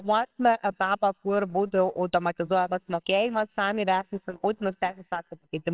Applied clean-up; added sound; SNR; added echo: neural separator model SepFormer WHAMR!.